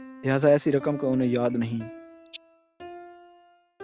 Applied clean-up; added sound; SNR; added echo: none; Piano; 17 dB; none.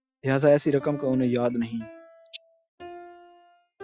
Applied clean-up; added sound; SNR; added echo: classical method Wiener filter.